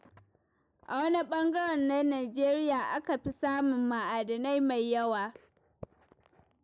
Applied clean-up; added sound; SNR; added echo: none; none; none; none.